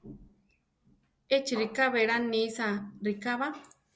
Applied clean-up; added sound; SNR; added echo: none; none; none; none.